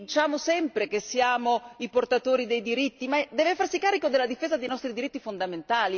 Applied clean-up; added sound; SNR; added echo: none; none; none; none.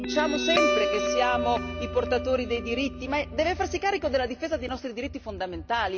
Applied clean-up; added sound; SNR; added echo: none; Guitar; 3 dB; none.